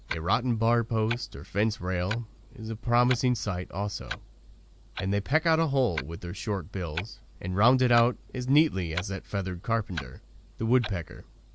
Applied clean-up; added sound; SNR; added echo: none; Clock; 15 dB; none.